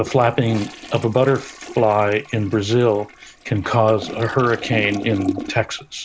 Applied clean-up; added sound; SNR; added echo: none; Toilet flush; 14 dB; none.